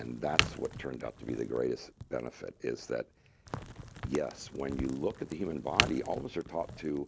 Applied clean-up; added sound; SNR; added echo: none; Crack; 3 dB; none.